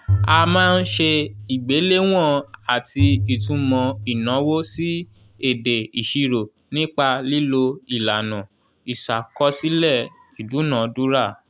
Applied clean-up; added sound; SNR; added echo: none; Bowed string instrument; 5 dB; none.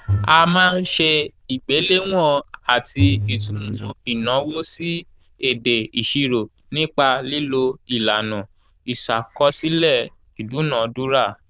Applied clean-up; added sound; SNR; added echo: neural diffusion model UNIVERSE++.